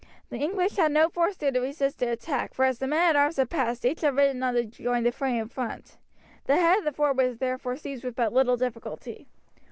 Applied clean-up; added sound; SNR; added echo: none; none; none; none.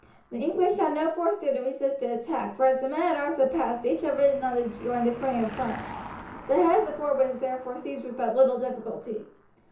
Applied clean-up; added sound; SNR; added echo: none; Car passing by / Engine; 19 dB; reverberation time 0.6 s.